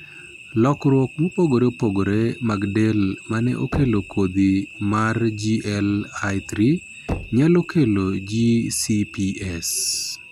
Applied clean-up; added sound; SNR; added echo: none; Knock; 16 dB; none.